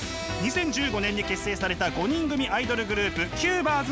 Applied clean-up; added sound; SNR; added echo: none; Acoustic guitar; 19 dB; none.